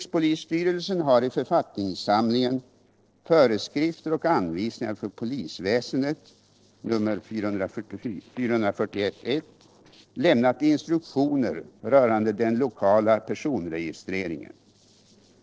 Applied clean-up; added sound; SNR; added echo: neural separator model SepFormer DNS4.